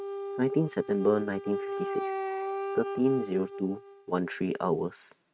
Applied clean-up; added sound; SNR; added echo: neural mask model RNNoise.